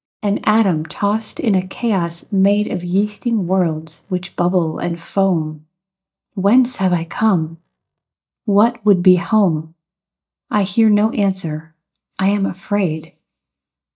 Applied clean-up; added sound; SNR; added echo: neural mask model DeepFilterNet 3.